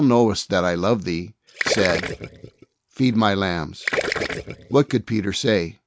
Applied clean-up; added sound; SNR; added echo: none; Gurgling; 7 dB; none.